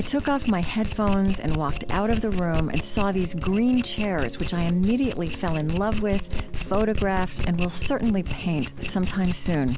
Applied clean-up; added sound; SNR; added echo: none; Domestic sounds, home sounds; 3 dB; none.